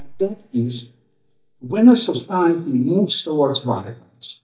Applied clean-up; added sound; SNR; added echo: neural mask model DeepFilterNet 3.